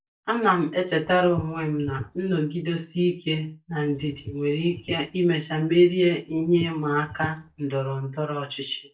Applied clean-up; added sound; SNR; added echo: neural mask model DeepFilterNet 3.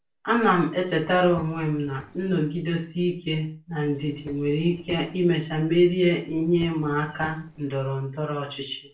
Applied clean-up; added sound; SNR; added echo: neural separator model SepFormer DNS4.